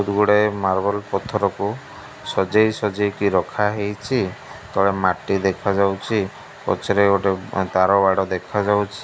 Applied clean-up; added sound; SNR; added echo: none; none; none; none.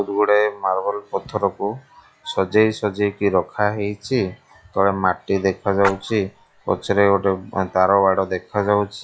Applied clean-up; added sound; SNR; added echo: classical method log-MMSE.